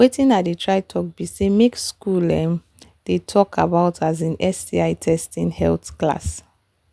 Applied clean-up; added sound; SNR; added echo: none; none; none; none.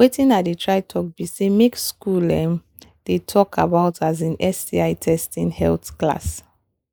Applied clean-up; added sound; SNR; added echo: neural mask model Resemble Enhance denoiser.